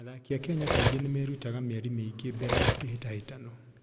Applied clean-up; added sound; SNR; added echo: none; Cutlery, silverware; -3 dB; none.